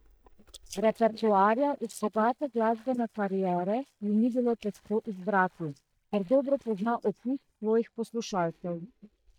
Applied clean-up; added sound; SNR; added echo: neural mask model DeepFilterNet 3.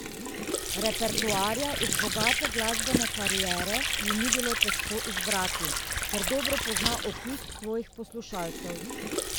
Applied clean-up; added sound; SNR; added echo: none; Sink (filling or washing) / Water; -4 dB; none.